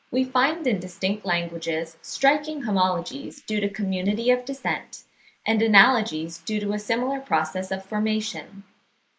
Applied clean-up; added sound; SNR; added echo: neural mask model Resemble Enhance denoiser.